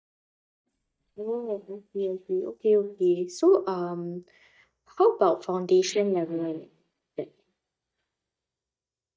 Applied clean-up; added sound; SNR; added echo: neural mask model DeepFilterNet 3.